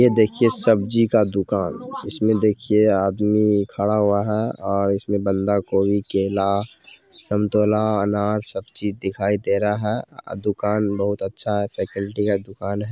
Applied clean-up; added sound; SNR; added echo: none; none; none; none.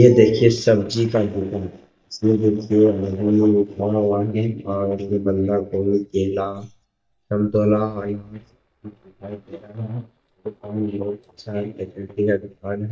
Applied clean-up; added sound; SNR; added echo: neural mask model DeepFilterNet 3.